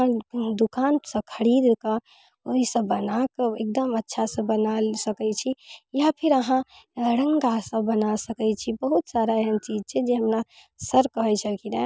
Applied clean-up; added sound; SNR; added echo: none; none; none; none.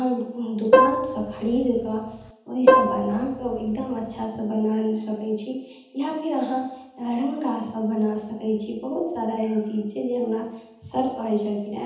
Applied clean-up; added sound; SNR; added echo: none; Plucked string instrument; -4 dB; reverberation time 0.8 s.